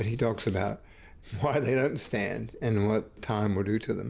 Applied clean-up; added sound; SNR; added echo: none; none; none; none.